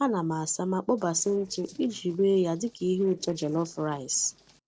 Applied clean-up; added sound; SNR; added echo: neural separator model SepFormer DNS4.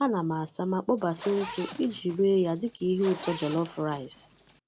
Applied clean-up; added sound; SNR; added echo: none; Zipper (clothing); 15 dB; none.